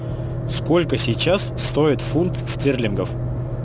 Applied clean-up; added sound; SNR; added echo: none; none; none; none.